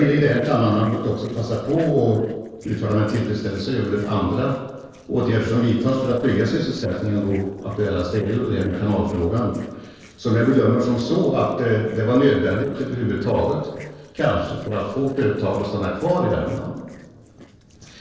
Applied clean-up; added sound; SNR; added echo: neural separator model SepFormer DNS4.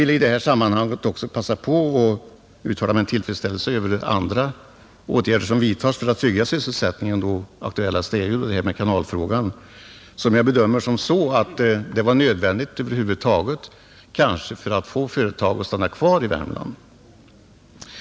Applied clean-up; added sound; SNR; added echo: none; none; none; none.